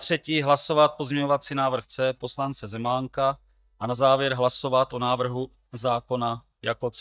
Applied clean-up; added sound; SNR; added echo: neural mask model DeepFilterNet 3.